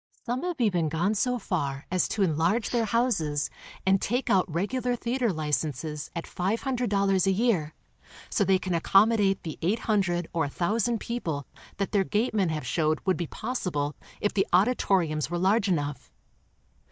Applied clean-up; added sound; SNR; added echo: neural mask model DeepFilterNet 3.